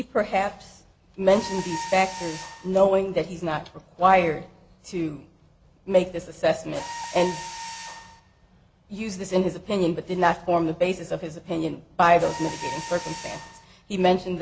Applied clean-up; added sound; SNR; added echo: none; Mechanisms; 15 dB; none.